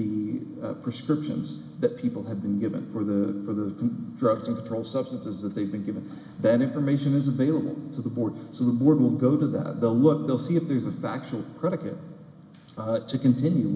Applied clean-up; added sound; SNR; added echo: none; none; none; none.